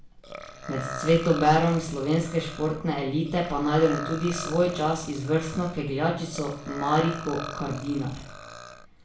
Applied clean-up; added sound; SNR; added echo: none; Burping, eructation; 13 dB; reverberation time 0.5 s.